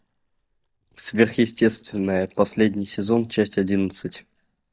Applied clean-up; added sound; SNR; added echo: neural mask model DeepFilterNet 3.